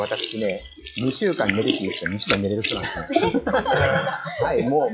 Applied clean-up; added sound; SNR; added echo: classical method log-MMSE.